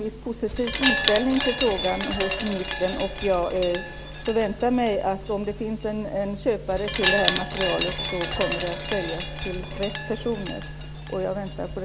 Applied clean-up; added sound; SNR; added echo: none; Wind chime; 4 dB; none.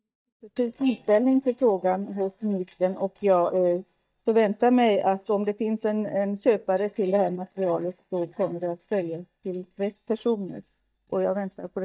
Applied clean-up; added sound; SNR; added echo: neural mask model DeepFilterNet 3.